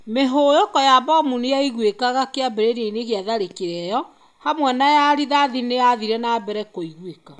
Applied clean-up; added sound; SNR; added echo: none; none; none; none.